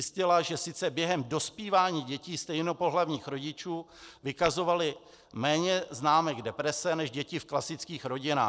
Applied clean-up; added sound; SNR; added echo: neural separator model SepFormer DNS4.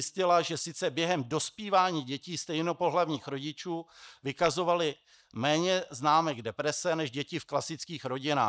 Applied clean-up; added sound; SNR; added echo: neural mask model DeepFilterNet 3.